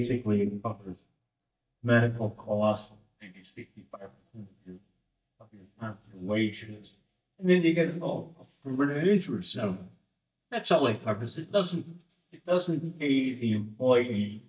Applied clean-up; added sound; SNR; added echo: neural mask model DeepFilterNet 3.